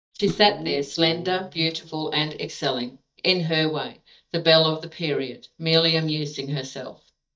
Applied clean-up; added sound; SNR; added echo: neural mask model DeepFilterNet 3.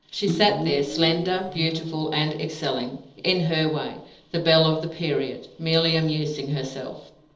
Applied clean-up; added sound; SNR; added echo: neural separator model SepFormer DNS4.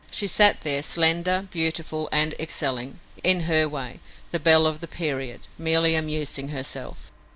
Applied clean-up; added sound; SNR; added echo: none; none; none; none.